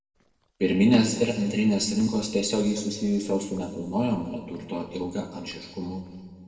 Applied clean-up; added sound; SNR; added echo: neural separator model SepFormer DNS4.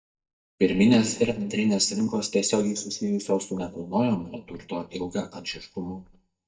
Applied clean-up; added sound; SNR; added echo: neural mask model DeepFilterNet 3.